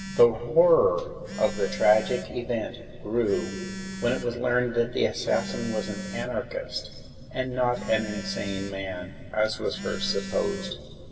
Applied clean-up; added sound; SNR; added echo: none; Telephone; 11 dB; reverberation time 2.1 s.